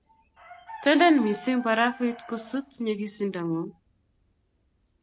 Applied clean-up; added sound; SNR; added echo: none; Chicken, rooster; 19 dB; none.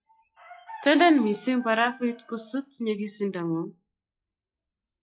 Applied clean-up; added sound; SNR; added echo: classical method log-MMSE.